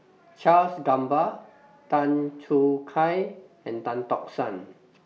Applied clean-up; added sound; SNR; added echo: none; none; none; none.